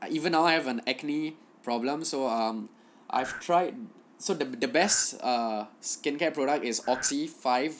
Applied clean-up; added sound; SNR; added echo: none; Breathing; 11 dB; none.